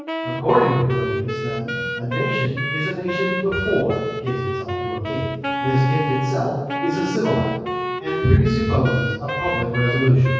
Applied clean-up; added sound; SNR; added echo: none; Wind instrument, woodwind instrument; 5 dB; reverberation time 1.3 s.